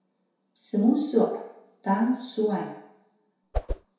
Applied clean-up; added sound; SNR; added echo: none; Whoosh, swoosh, swish; 3 dB; reverberation time 0.7 s.